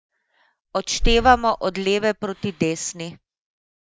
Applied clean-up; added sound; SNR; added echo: neural mask model DeepFilterNet 3.